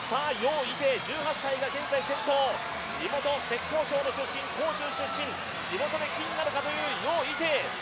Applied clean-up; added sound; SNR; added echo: none; none; none; none.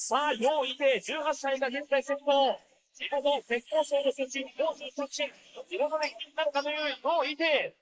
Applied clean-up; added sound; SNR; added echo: neural mask model Resemble Enhance denoiser.